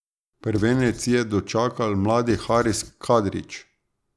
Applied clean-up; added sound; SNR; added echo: none; Writing; 16 dB; none.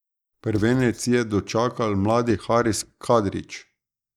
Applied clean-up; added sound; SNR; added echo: neural mask model DeepFilterNet 3.